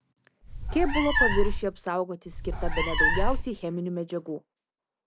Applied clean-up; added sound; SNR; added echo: none; Meow; -5 dB; none.